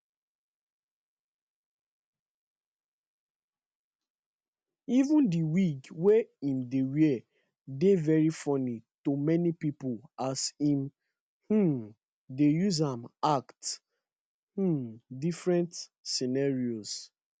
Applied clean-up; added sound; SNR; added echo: none; none; none; none.